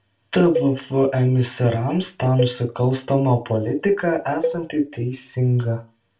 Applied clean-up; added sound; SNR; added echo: none; Cowbell; 11 dB; reverberation time 0.2 s.